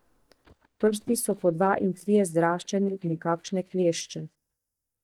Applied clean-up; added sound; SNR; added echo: neural mask model DeepFilterNet 3.